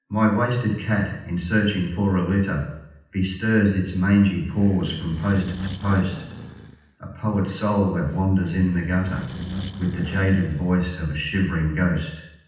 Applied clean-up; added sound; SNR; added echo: neural separator model SepFormer DNS4.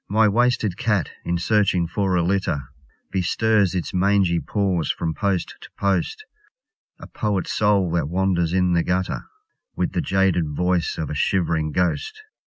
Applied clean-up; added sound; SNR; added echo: none; none; none; none.